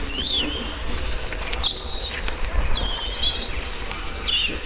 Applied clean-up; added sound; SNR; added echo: neural separator model SepFormer WHAMR!.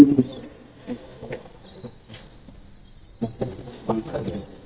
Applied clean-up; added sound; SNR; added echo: neural mask model DeepFilterNet 3.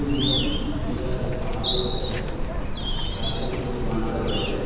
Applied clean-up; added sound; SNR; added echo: none; Bird; -4 dB; reverberation time 2.1 s.